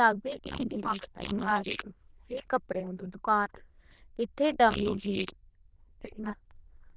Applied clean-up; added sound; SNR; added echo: neural diffusion model UNIVERSE++.